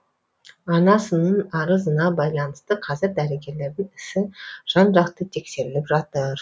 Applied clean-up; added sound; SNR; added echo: none; none; none; none.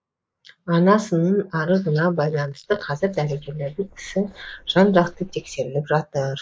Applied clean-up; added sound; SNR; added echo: neural mask model Resemble Enhance denoiser.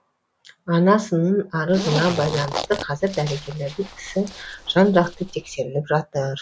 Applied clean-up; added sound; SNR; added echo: none; Zipper (clothing); 10 dB; none.